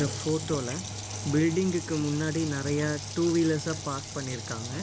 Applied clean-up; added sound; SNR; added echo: none; Water tap, faucet; 12 dB; none.